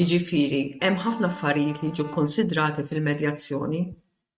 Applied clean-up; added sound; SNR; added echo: neural mask model RNNoise.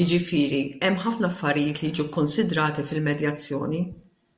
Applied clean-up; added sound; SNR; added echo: none; none; none; none.